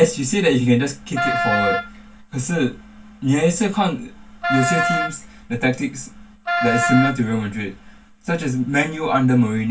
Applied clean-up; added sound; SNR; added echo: none; Wind instrument, woodwind instrument; 2 dB; reverberation time 0.2 s.